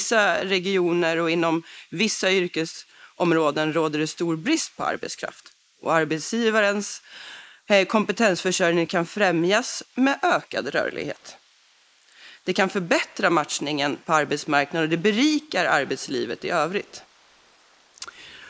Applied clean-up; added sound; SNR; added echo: neural mask model Resemble Enhance denoiser.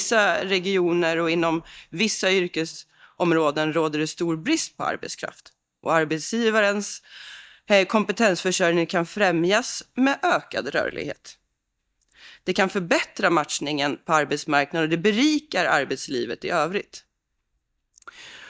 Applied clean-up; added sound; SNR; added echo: neural mask model DeepFilterNet 3.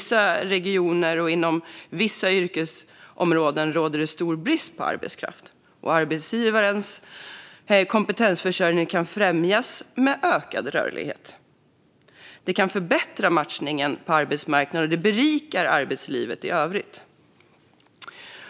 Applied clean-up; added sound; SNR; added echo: none; none; none; none.